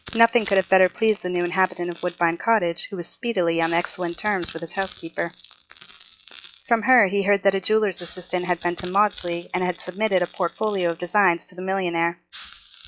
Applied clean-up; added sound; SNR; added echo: classical method log-MMSE.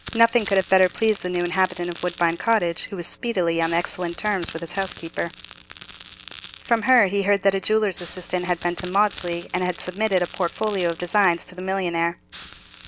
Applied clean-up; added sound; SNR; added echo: none; Crackle; 15 dB; none.